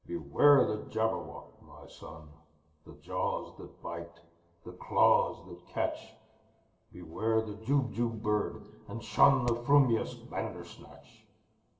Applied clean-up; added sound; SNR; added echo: none; Hammer; 10 dB; reverberation time 1.7 s.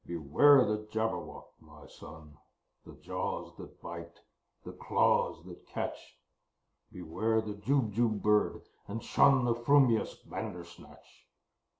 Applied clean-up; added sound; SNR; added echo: none; none; none; none.